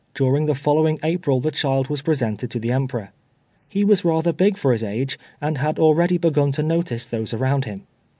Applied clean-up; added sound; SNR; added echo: none; none; none; none.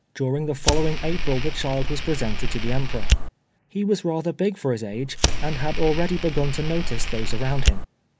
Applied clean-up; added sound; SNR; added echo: none; Fire; -5 dB; none.